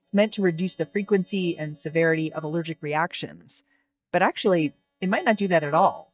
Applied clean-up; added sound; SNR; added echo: neural mask model DeepFilterNet 3.